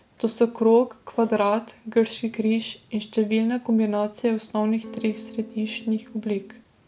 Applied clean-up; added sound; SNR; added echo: none; Electric guitar / Strum; 17 dB; none.